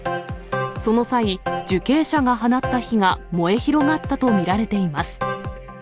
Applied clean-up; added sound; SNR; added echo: none; none; none; none.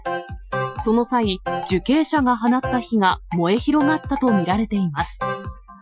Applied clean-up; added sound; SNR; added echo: classical method Wiener filter.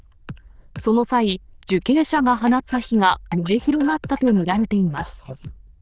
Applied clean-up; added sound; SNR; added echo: neural diffusion model UNIVERSE++.